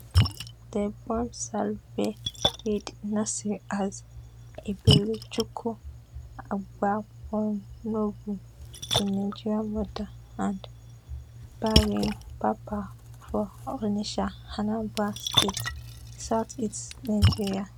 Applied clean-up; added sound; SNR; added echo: none; Splash, splatter; 1 dB; none.